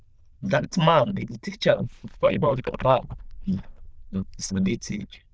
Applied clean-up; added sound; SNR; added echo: neural diffusion model UNIVERSE++.